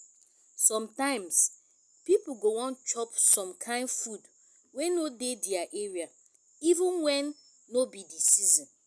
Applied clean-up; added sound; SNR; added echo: none; none; none; none.